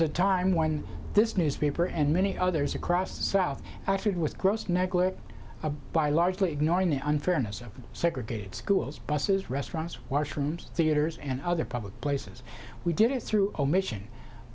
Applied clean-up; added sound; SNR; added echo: none; none; none; none.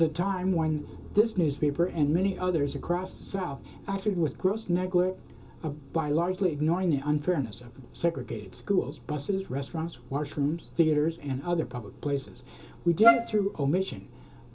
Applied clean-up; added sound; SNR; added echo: none; Wind instrument, woodwind instrument; -3 dB; reverberation time 0.2 s.